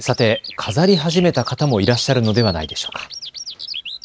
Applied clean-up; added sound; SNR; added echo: neural mask model RNNoise.